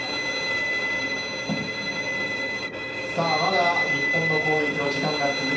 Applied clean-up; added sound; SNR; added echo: none; Bowed string instrument; -2 dB; reverberation time 0.6 s.